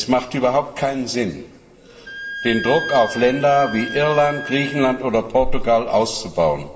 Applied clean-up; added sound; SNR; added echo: none; Wind instrument, woodwind instrument; 11 dB; reverberation time 2.6 s.